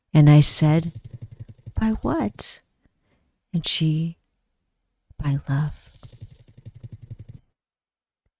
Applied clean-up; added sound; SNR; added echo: neural mask model RNNoise.